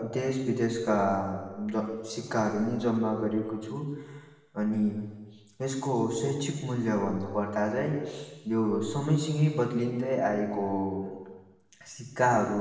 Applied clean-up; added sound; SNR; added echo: none; none; none; reverberation time 1.3 s.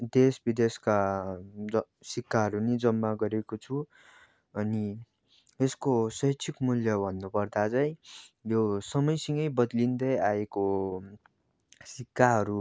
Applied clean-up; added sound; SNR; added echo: none; none; none; none.